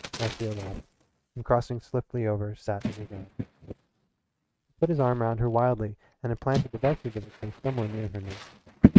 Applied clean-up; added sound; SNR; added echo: neural mask model RNNoise.